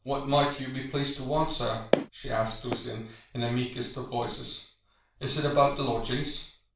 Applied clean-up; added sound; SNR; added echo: none; Walk, footsteps; 5 dB; reverberation time 0.4 s.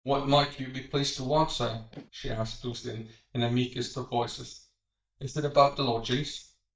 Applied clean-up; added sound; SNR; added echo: neural mask model DeepFilterNet 3.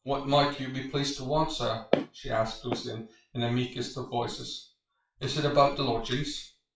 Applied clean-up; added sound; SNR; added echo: classical method WPE with log-MMSE.